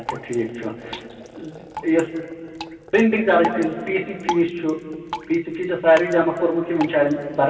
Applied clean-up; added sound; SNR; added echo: none; Drip; 14 dB; reverberation time 2.8 s.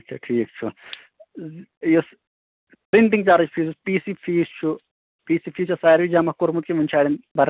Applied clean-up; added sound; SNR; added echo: none; none; none; none.